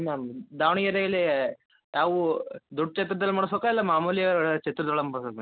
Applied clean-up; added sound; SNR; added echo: none; none; none; none.